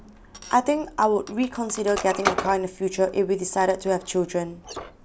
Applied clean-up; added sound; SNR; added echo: none; Squeak; 11 dB; none.